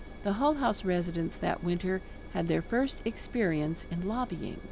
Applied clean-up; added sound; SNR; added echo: none; Engine; 12 dB; none.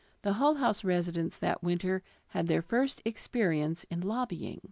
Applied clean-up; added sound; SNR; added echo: none; none; none; none.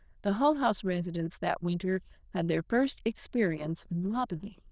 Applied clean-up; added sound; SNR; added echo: neural diffusion model UNIVERSE++.